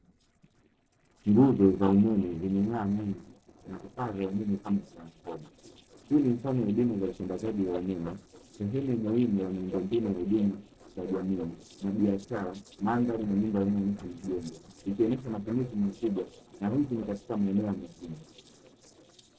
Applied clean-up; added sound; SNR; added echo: neural separator model SepFormer DNS4.